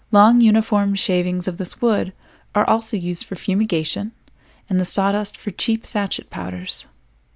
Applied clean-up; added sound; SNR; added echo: none; none; none; none.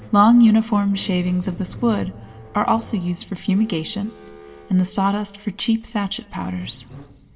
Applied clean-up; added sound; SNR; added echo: none; Squeak; 19 dB; reverberation time 0.4 s.